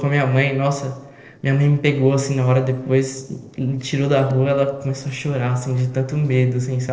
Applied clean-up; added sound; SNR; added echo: neural separator model SepFormer DNS4.